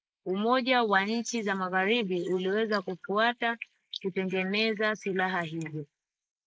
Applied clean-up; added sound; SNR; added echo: neural mask model Resemble Enhance denoiser.